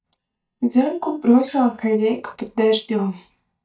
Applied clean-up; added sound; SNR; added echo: neural mask model DeepFilterNet 3.